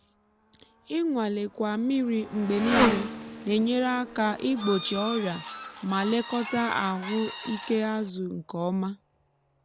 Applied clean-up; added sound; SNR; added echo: none; Motorcycle + Bird / Fowl; 6 dB; none.